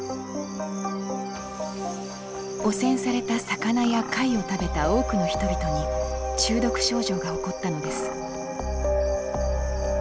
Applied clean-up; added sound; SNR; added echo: none; Cricket + Walk, footsteps / Insect; 19 dB; none.